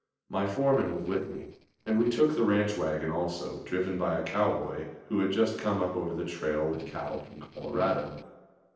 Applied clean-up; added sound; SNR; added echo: neural separator model SepFormer DNS4.